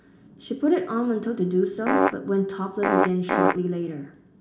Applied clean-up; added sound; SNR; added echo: none; Fart; -5 dB; reverberation time 0.4 s.